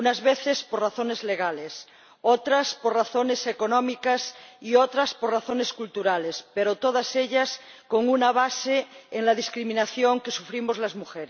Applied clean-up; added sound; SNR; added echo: none; none; none; none.